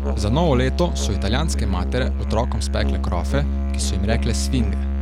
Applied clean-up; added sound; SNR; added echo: none; Musical instrument; -3 dB; none.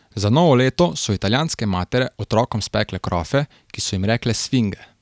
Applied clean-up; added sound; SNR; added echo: none; none; none; none.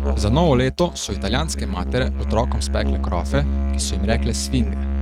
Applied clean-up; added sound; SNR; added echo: neural mask model RNNoise.